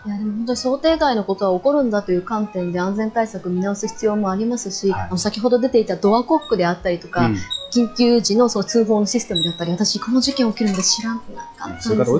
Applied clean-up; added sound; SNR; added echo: classical method log-MMSE.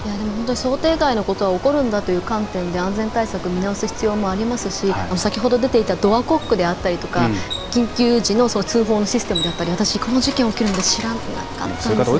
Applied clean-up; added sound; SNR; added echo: none; Bicycle; 11 dB; none.